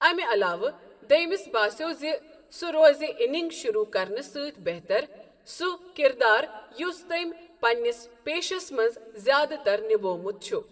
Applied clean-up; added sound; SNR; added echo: none; none; none; reverberation time 0.9 s.